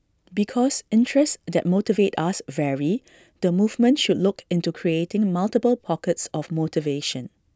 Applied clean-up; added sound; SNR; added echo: none; none; none; none.